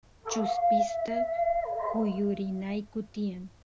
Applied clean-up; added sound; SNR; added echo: none; Dog; -3 dB; none.